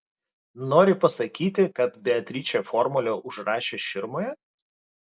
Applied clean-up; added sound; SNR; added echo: none; none; none; none.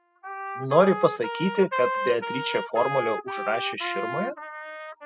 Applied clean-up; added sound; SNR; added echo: classical method spectral subtraction.